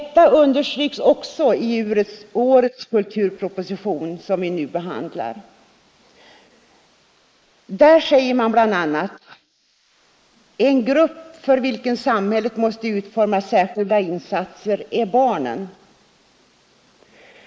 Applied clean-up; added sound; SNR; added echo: neural mask model Resemble Enhance denoiser.